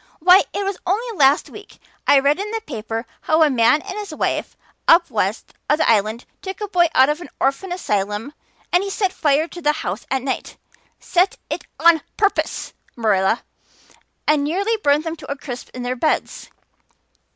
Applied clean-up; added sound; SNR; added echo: none; none; none; none.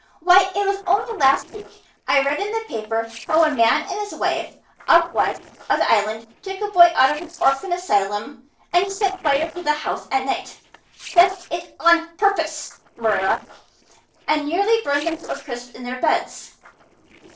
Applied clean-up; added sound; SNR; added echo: neural separator model SepFormer DNS4.